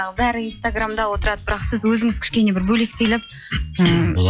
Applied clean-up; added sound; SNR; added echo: classical method log-MMSE.